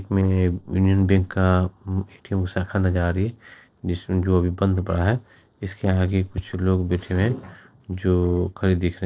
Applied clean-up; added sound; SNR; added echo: neural separator model SepFormer DNS4.